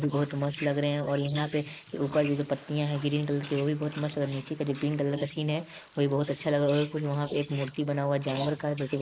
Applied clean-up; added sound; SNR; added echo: neural mask model Resemble Enhance denoiser.